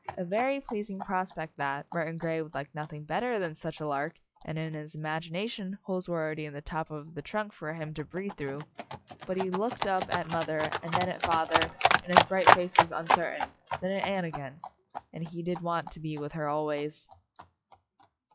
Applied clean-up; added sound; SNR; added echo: classical method log-MMSE.